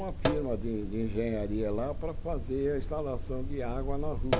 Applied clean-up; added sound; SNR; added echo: none; Sink (filling or washing); 0 dB; none.